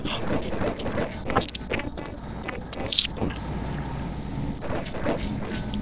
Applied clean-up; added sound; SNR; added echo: neural separator model SepFormer DNS4.